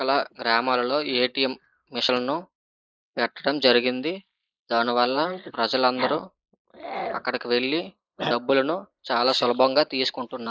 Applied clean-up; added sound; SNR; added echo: neural mask model Resemble Enhance denoiser.